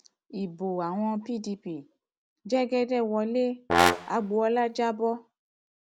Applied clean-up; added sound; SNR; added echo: none; Brass instrument; -3 dB; none.